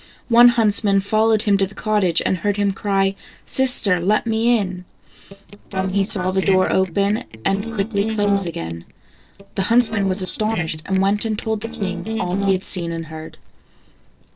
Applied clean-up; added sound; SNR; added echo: neural separator model SepFormer DNS4.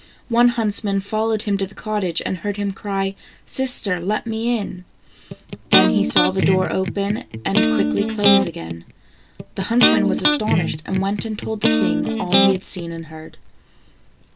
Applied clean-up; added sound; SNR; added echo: none; Electric guitar; -3 dB; none.